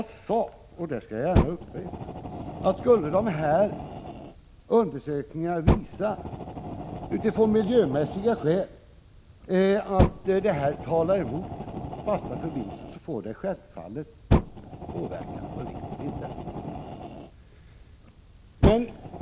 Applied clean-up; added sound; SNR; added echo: none; Fire; 4 dB; none.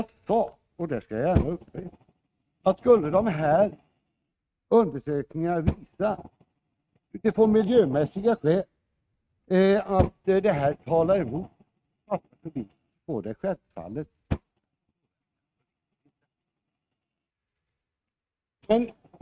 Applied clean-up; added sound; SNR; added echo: neural mask model RNNoise.